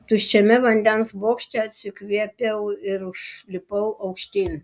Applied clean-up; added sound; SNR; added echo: none; none; none; none.